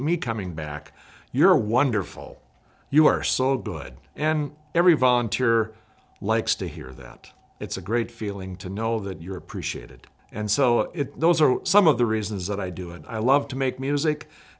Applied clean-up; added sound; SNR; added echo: none; none; none; none.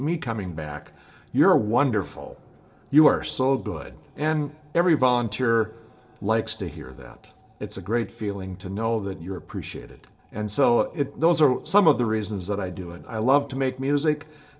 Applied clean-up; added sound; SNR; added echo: none; none; none; reverberation time 0.3 s.